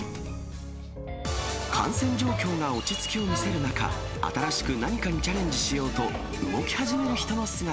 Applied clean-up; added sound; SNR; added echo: none; Piano; 6 dB; none.